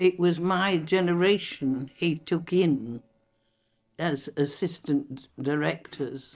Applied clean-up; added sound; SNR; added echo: neural separator model SepFormer DNS4.